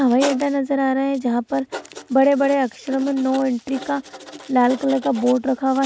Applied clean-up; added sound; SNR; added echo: none; Writing; 16 dB; none.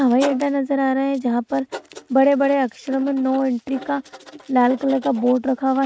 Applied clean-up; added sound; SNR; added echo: neural mask model RNNoise.